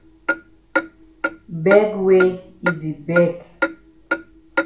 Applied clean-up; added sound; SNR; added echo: none; Clock; 5 dB; reverberation time 0.5 s.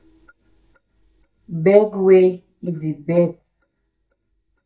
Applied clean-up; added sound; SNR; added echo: neural mask model DeepFilterNet 3.